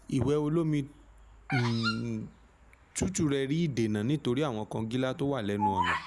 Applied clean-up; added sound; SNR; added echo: none; Bird vocalization, bird call, bird song; 8 dB; none.